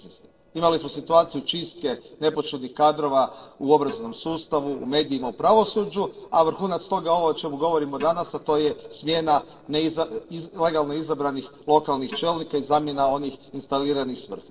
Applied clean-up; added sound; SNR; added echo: neural separator model SepFormer DNS4.